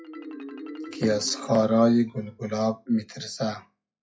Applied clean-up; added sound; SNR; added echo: classical method WPE with log-MMSE.